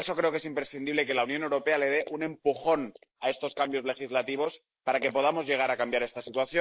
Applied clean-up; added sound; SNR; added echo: neural mask model Resemble Enhance denoiser.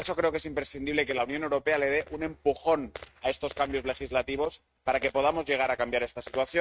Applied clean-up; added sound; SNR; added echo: neural mask model RNNoise.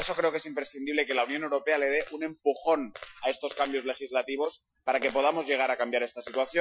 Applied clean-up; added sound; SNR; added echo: classical method Wiener filter.